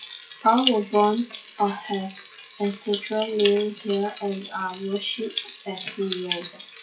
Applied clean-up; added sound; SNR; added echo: classical method WPE with log-MMSE.